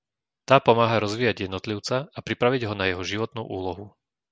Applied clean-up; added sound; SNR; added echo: none; none; none; none.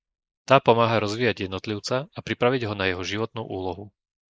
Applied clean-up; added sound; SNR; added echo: neural mask model Resemble Enhance denoiser.